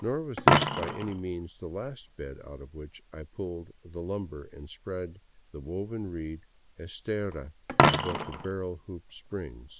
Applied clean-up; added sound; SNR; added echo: none; Coin (dropping); -4 dB; none.